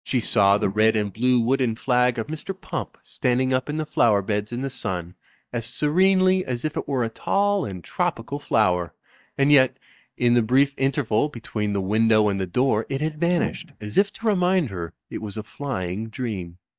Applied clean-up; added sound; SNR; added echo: neural mask model DeepFilterNet 3.